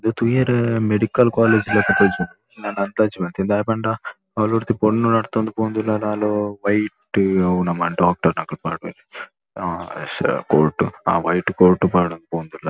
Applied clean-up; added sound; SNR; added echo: none; none; none; none.